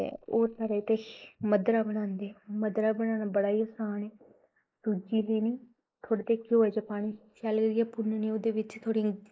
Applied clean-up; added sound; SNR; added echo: neural mask model Resemble Enhance denoiser.